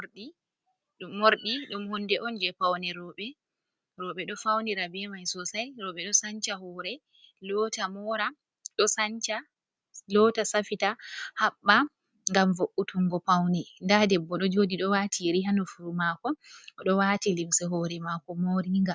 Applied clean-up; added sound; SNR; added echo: none; none; none; none.